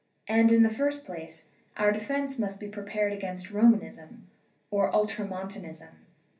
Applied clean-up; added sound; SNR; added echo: none; none; none; reverberation time 0.3 s.